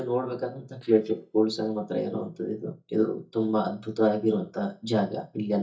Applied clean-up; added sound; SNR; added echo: neural mask model DeepFilterNet 3.